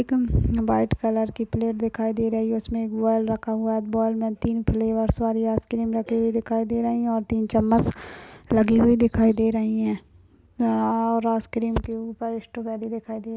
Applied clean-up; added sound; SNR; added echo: none; none; none; none.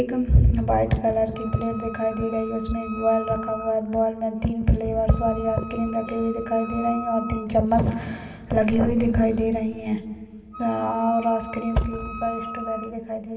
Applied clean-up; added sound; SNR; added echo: none; Wind instrument, woodwind instrument; 15 dB; reverberation time 1.9 s.